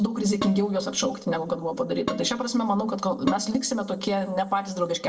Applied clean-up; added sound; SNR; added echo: none; Dishes, pots, and pans; 12 dB; reverberation time 1.3 s.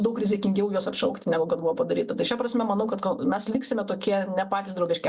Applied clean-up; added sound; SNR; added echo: none; none; none; none.